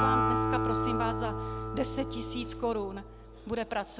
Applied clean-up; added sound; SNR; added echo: none; Acoustic guitar; -3 dB; none.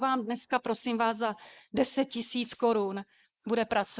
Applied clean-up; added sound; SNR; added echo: neural mask model Resemble Enhance denoiser.